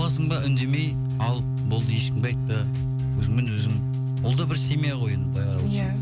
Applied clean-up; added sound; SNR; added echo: none; Organ; -2 dB; none.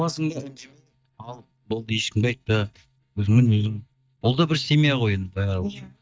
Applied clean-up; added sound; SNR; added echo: neural mask model DeepFilterNet 3.